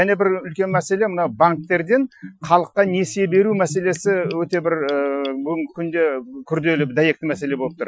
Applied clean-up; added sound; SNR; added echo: classical method Wiener filter.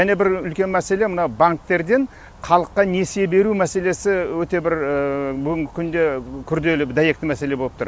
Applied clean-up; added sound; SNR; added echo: none; none; none; none.